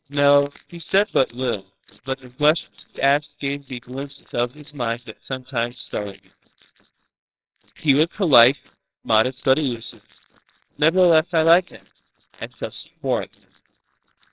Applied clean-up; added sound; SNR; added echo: neural separator model SepFormer WHAMR!.